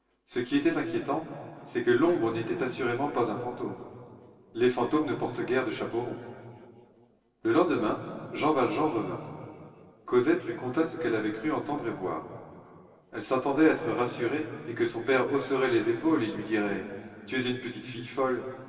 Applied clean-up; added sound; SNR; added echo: none; none; none; reverberation time 2.5 s.